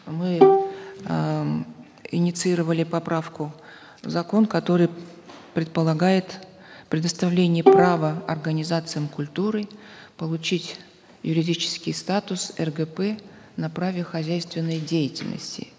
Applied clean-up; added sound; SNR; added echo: none; Bowed string instrument; -4 dB; none.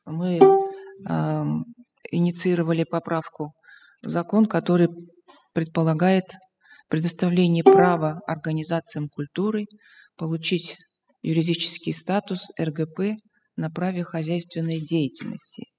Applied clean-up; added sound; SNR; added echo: classical method spectral subtraction.